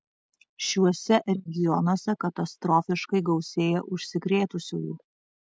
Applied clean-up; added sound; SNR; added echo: none; none; none; none.